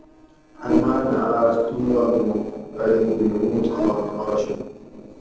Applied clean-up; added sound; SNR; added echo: neural separator model SepFormer DNS4.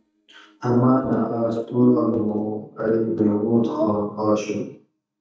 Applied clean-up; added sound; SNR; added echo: neural mask model DeepFilterNet 3.